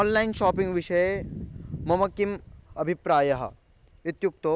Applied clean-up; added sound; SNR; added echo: none; none; none; none.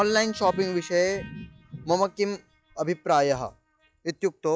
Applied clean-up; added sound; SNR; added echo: classical method log-MMSE.